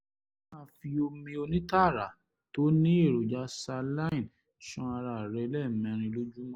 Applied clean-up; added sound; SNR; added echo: none; none; none; none.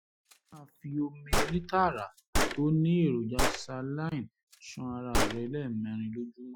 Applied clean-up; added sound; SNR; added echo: classical method Wiener filter.